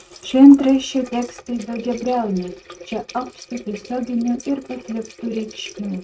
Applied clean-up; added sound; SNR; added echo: neural mask model RNNoise.